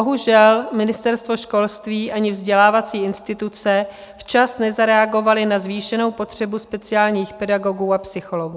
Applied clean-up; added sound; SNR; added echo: none; none; none; none.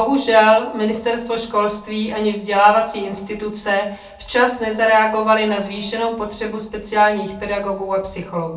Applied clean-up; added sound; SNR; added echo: none; none; none; reverberation time 0.3 s.